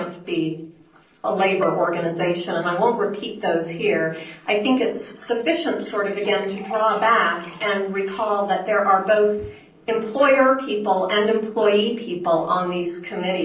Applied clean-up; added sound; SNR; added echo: neural separator model SepFormer DNS4.